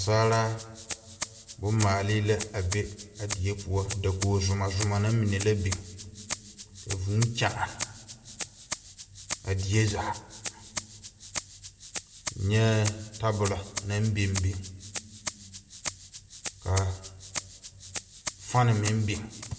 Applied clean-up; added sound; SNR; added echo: none; Rattle (instrument); 11 dB; reverberation time 1.3 s.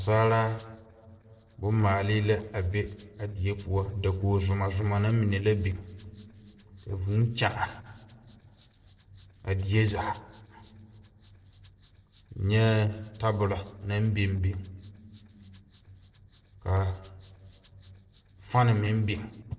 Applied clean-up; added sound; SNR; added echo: neural separator model SepFormer DNS4.